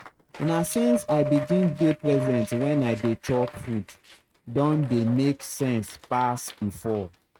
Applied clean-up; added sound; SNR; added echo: neural mask model RNNoise.